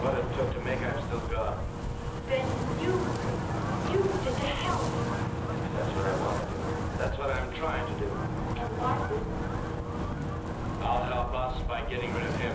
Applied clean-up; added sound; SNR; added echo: none; Wind; -3 dB; reverberation time 0.7 s.